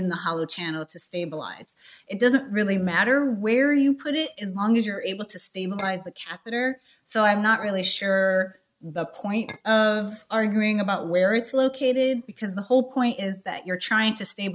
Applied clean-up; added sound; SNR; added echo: neural mask model RNNoise.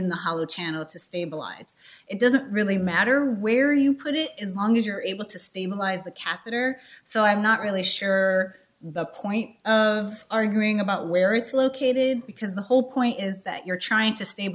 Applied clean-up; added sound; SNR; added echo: none; none; none; none.